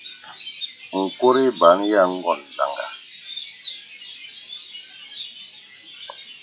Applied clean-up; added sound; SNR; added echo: classical method log-MMSE.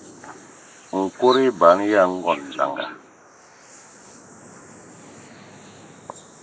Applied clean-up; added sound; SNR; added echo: neural mask model Resemble Enhance denoiser.